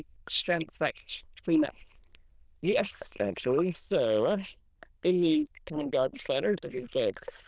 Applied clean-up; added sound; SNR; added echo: neural diffusion model UNIVERSE++.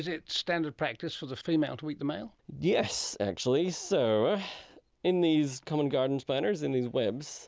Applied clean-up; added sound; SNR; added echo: none; none; none; none.